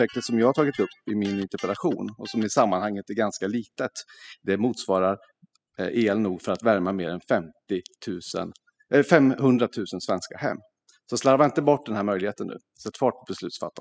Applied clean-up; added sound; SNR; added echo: classical method spectral subtraction.